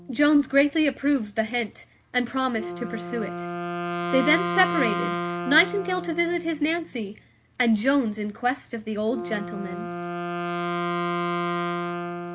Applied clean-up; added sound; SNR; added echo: none; Wind instrument, woodwind instrument; 5 dB; none.